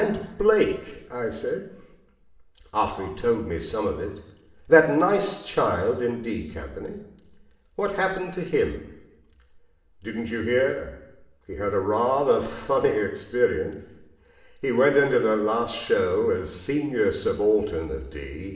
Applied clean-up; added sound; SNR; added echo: none; none; none; reverberation time 0.8 s.